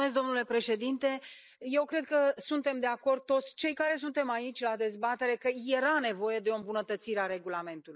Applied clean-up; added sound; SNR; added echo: neural mask model Resemble Enhance denoiser.